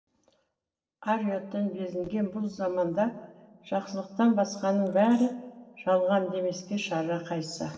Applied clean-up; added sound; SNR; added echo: neural separator model SepFormer DNS4.